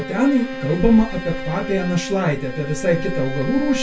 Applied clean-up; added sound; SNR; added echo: none; Bowed string instrument; 10 dB; reverberation time 0.2 s.